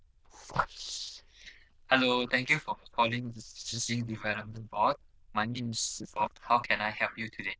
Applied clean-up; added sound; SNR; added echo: neural diffusion model UNIVERSE++.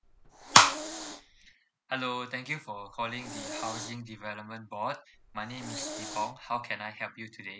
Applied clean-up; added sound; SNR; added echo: none; Hiss; 11 dB; none.